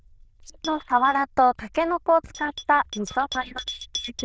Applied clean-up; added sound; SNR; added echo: neural diffusion model UNIVERSE++.